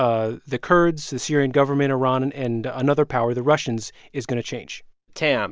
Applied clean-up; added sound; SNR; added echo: none; none; none; none.